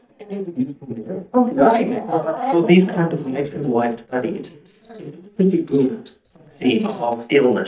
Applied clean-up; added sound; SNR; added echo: neural mask model DeepFilterNet 3.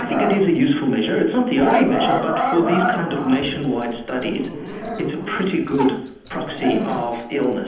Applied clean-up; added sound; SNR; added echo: none; Growling; 5 dB; reverberation time 0.9 s.